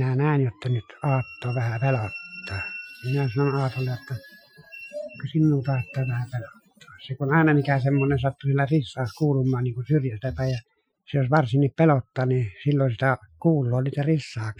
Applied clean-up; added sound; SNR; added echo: classical method Wiener filter.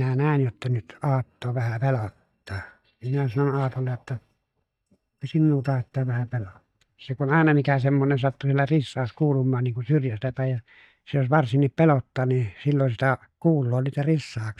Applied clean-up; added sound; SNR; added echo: neural mask model DeepFilterNet 3.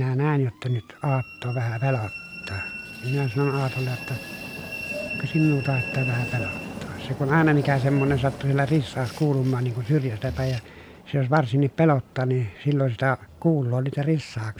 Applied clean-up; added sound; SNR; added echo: none; Train; 12 dB; none.